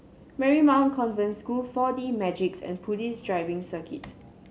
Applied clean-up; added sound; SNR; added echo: none; none; none; none.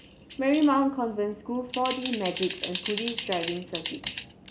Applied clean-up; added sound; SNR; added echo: none; Typing; 2 dB; none.